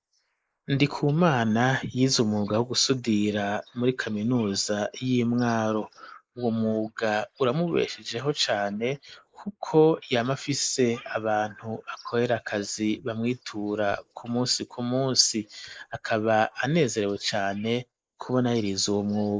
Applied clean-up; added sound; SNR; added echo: neural mask model Resemble Enhance denoiser.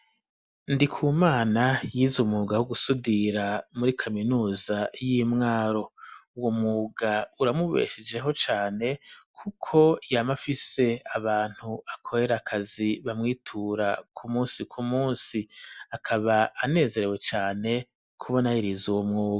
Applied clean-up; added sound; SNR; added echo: none; none; none; none.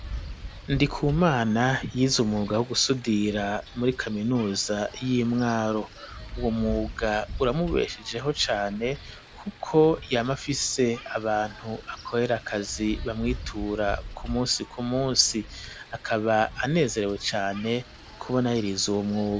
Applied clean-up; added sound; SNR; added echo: none; Wind; 14 dB; none.